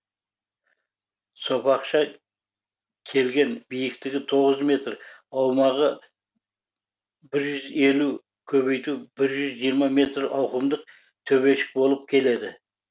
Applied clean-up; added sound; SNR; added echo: none; none; none; none.